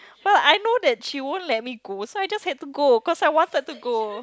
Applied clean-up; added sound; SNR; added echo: none; none; none; none.